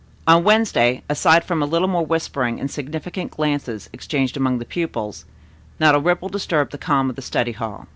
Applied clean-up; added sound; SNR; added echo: none; none; none; none.